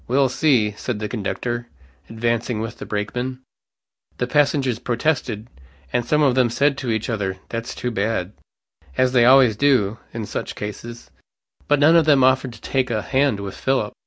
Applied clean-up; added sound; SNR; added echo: none; none; none; none.